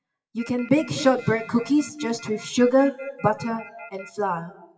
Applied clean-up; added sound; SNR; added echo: classical method WPE with log-MMSE.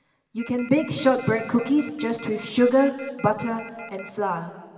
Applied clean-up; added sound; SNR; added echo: none; Telephone; 19 dB; reverberation time 2.3 s.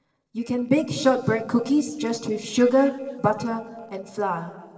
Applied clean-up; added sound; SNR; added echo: neural separator model SepFormer DNS4.